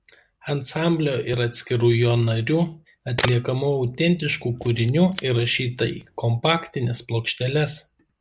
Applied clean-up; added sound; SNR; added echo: none; Camera; 12 dB; none.